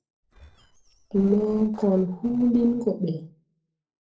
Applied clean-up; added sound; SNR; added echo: neural separator model SepFormer DNS4.